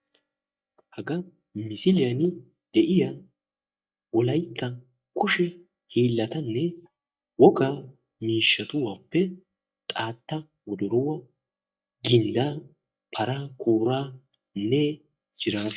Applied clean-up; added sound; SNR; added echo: neural mask model DeepFilterNet 3.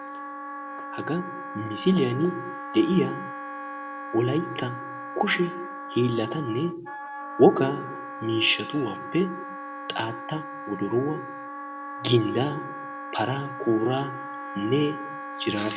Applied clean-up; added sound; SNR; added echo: none; Wind instrument, woodwind instrument; 9 dB; none.